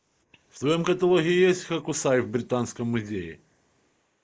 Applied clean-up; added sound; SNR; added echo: neural mask model Resemble Enhance denoiser.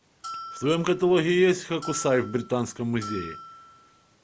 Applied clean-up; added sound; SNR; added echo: none; Bell; 15 dB; none.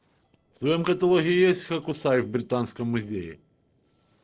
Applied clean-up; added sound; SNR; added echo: neural separator model SepFormer DNS4.